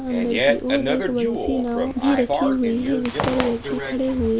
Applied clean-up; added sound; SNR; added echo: none; Zipper (clothing) + Fart; 3 dB; none.